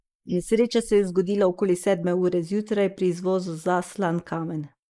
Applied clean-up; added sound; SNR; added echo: neural mask model Resemble Enhance denoiser.